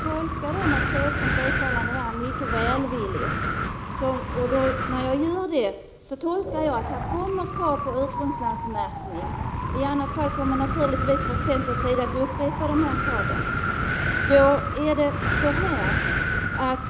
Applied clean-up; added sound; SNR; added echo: none; Wind; 0 dB; none.